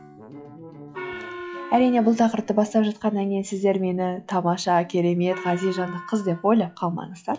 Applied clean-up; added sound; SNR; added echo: classical method log-MMSE.